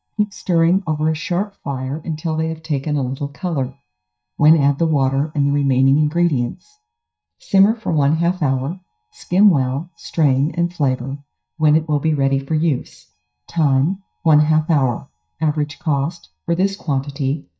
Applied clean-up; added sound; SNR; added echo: neural mask model DeepFilterNet 3.